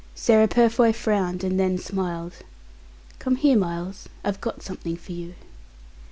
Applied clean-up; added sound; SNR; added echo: none; none; none; none.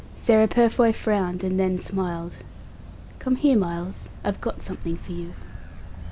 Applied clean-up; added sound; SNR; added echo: none; Motor vehicle (road); 13 dB; none.